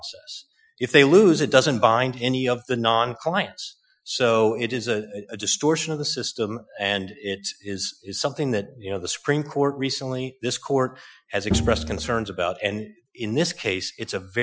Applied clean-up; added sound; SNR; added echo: classical method Wiener filter.